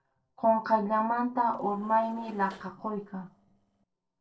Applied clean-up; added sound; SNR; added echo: neural separator model SepFormer DNS4.